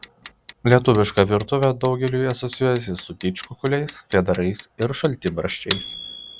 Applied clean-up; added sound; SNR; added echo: none; Clock; 16 dB; none.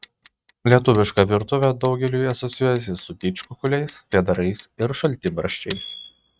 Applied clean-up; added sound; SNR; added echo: neural mask model RNNoise.